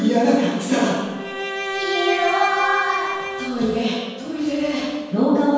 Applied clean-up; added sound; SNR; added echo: none; Bowed string instrument; 5 dB; reverberation time 1.2 s.